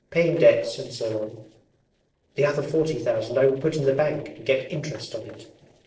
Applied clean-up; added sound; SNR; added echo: neural separator model SepFormer DNS4.